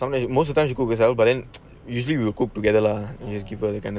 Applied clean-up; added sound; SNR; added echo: none; none; none; none.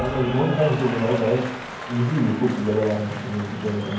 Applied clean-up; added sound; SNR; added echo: none; Applause / Cheering; 10 dB; reverberation time 0.9 s.